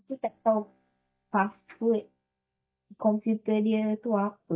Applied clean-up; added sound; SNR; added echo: neural mask model DeepFilterNet 3.